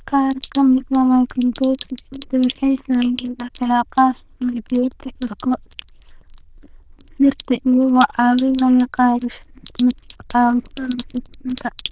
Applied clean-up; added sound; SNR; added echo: neural diffusion model UNIVERSE++.